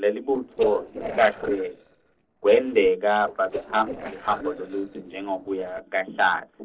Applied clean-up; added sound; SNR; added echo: neural separator model SepFormer DNS4.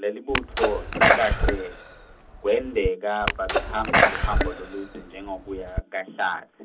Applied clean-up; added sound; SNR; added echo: none; Sneeze; -3 dB; reverberation time 0.4 s.